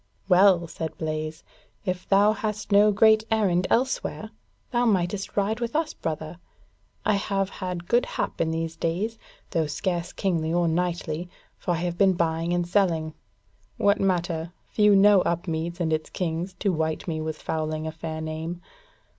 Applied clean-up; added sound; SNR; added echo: none; none; none; none.